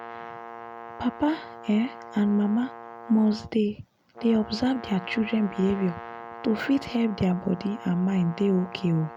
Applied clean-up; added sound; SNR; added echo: none; Brass instrument; 15 dB; none.